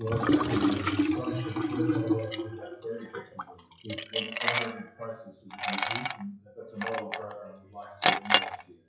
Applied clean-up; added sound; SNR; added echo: classical method WPE with log-MMSE.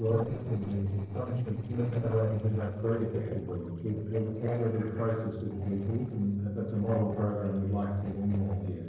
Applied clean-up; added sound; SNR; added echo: neural separator model SepFormer DNS4.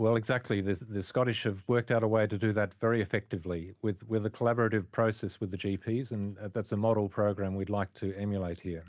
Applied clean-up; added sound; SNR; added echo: none; none; none; none.